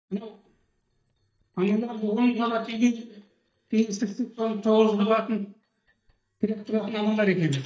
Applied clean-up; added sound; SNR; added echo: neural mask model DeepFilterNet 3.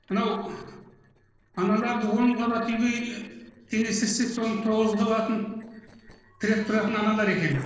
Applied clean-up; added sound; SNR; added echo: neural separator model SepFormer DNS4.